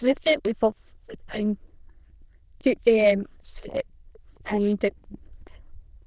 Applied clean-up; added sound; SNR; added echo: neural diffusion model UNIVERSE++.